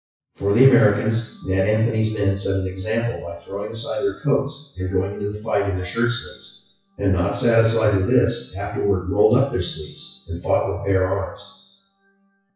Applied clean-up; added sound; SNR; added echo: classical method WPE with log-MMSE.